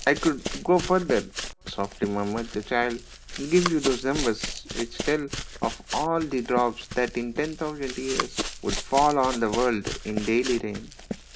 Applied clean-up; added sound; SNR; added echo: none; Run; 8 dB; reverberation time 0.3 s.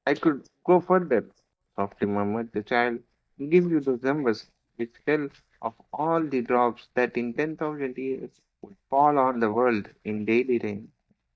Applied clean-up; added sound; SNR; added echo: neural mask model DeepFilterNet 3.